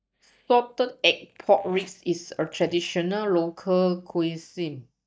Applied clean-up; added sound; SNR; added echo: neural mask model DeepFilterNet 3.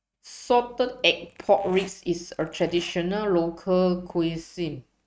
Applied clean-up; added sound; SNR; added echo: neural mask model RNNoise.